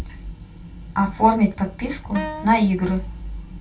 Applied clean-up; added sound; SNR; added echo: none; Wind instrument, woodwind instrument; 12 dB; reverberation time 0.2 s.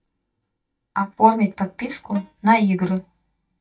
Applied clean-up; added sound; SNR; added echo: neural mask model DeepFilterNet 3.